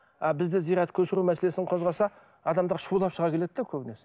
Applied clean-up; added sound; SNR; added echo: none; none; none; none.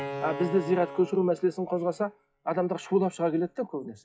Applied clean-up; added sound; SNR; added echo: classical method WPE with log-MMSE.